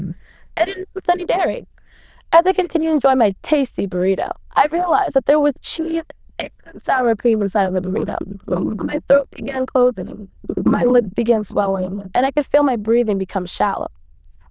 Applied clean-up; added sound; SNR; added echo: neural diffusion model UNIVERSE++.